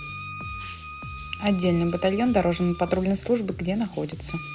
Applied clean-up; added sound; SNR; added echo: none; Wind instrument, woodwind instrument + Bass guitar; 12 dB; none.